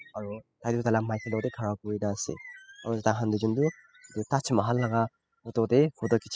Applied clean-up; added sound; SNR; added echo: classical method spectral subtraction.